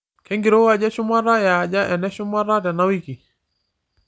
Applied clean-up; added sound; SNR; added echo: none; none; none; none.